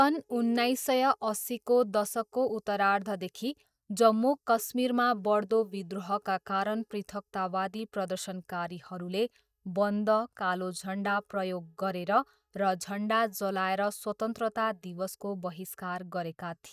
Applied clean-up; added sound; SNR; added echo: neural mask model DeepFilterNet 3.